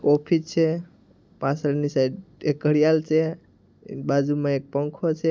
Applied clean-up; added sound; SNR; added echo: none; none; none; none.